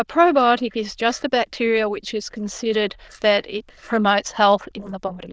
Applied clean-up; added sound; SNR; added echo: neural diffusion model UNIVERSE++.